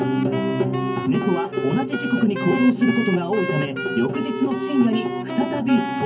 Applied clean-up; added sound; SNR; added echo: none; Wind instrument, woodwind instrument; 8 dB; reverberation time 0.3 s.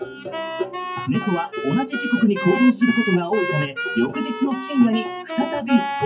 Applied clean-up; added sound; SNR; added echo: classical method WPE with log-MMSE.